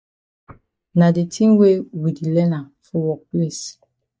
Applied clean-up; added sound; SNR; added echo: neural mask model DeepFilterNet 3.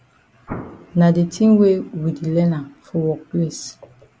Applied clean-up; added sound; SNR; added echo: none; Explosion; 15 dB; none.